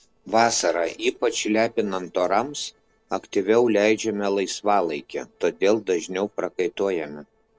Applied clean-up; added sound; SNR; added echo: neural separator model SepFormer DNS4.